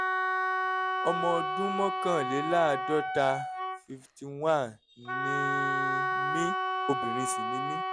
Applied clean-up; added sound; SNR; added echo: none; Wind instrument, woodwind instrument; -1 dB; none.